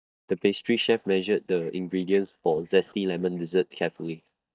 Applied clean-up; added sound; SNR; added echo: neural mask model DeepFilterNet 3.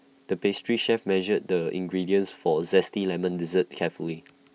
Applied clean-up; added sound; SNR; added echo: none; none; none; none.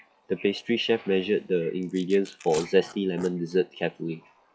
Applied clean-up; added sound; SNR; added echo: classical method log-MMSE.